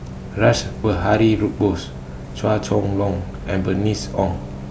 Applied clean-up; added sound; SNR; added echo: none; Bus; 11 dB; none.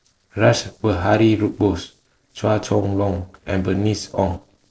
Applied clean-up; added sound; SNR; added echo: neural separator model SepFormer DNS4.